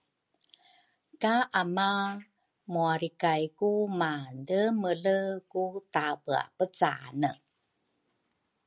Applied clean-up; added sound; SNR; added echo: none; none; none; none.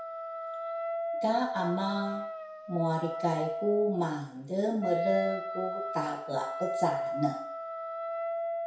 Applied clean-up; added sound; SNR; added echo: none; Wind instrument, woodwind instrument; 3 dB; reverberation time 0.6 s.